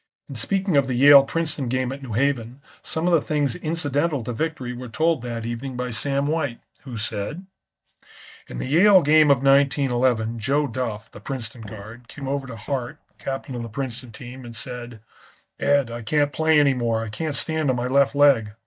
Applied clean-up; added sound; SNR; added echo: neural mask model DeepFilterNet 3.